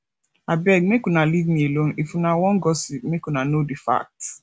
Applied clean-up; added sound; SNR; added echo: none; none; none; none.